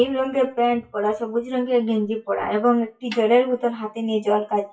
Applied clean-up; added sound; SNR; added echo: classical method WPE with log-MMSE.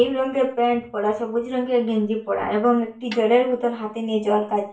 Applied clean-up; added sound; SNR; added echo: none; Snare drum; 19 dB; reverberation time 0.4 s.